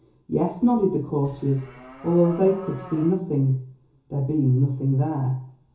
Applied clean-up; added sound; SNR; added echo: none; Livestock, farm animals, working animals; 19 dB; reverberation time 0.7 s.